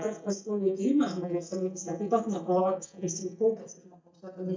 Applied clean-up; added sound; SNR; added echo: neural mask model DeepFilterNet 3.